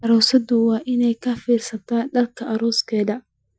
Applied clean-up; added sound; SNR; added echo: classical method Wiener filter.